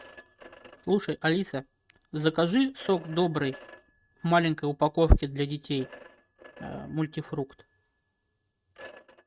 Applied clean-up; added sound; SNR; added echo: neural mask model RNNoise.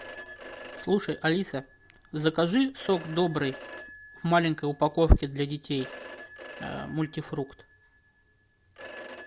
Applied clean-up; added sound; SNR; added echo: none; Telephone; 17 dB; none.